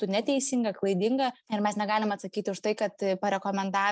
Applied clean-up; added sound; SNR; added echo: none; none; none; none.